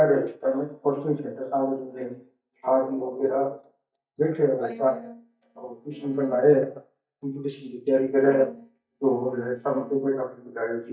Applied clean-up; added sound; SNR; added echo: neural mask model DeepFilterNet 3.